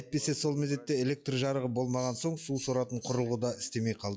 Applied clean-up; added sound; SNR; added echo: classical method log-MMSE.